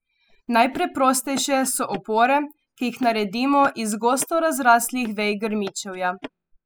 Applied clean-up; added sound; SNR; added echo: classical method spectral subtraction.